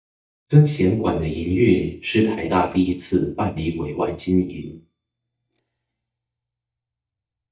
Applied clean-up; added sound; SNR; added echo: neural mask model DeepFilterNet 3.